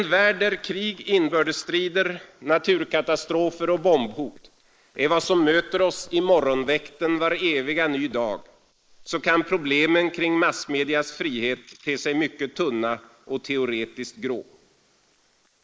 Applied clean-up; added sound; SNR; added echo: neural mask model Resemble Enhance denoiser.